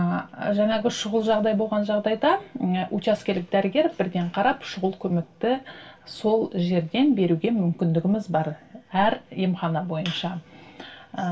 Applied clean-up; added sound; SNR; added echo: none; none; none; reverberation time 0.2 s.